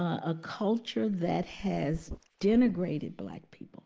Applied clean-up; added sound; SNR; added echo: neural mask model Resemble Enhance denoiser.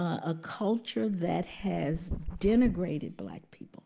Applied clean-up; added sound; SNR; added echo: none; Dog; 11 dB; none.